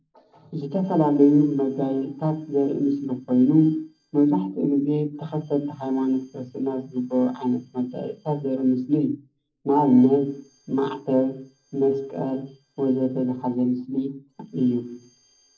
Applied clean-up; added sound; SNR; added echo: neural separator model SepFormer DNS4.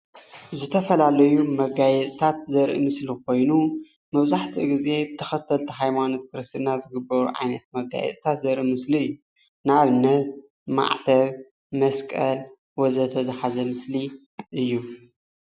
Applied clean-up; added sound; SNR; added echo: none; none; none; none.